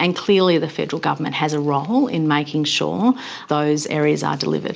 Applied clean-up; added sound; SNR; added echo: none; none; none; none.